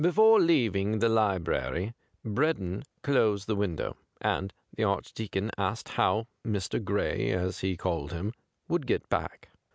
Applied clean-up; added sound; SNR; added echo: none; none; none; none.